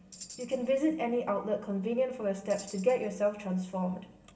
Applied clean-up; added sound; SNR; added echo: none; Tambourine; 20 dB; reverberation time 0.8 s.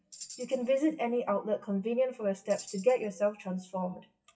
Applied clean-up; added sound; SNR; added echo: classical method WPE with log-MMSE.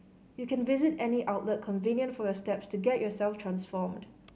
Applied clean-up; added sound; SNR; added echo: none; none; none; none.